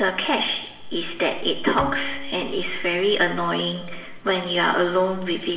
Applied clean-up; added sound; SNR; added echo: none; Bowed string instrument; 12 dB; reverberation time 1.1 s.